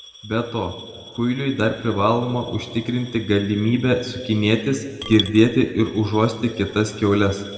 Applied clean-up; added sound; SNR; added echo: none; Coin (dropping) / Glass; 17 dB; reverberation time 1.6 s.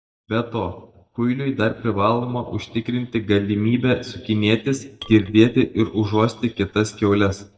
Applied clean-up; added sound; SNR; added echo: neural mask model DeepFilterNet 3.